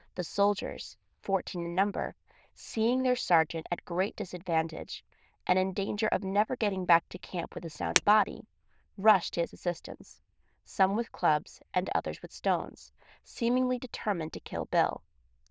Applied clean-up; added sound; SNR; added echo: neural diffusion model UNIVERSE++.